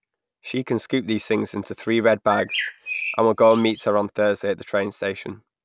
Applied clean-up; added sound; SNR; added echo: none; Bird; 8 dB; none.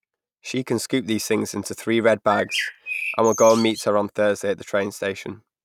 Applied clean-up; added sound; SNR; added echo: neural mask model RNNoise.